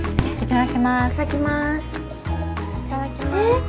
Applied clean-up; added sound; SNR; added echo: none; Fireworks; 11 dB; none.